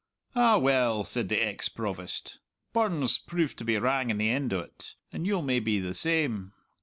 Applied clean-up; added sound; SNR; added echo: none; none; none; none.